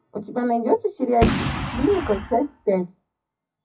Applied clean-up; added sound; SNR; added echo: classical method WPE with log-MMSE.